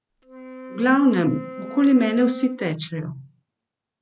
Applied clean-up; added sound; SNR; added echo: none; Wind instrument, woodwind instrument; 14 dB; none.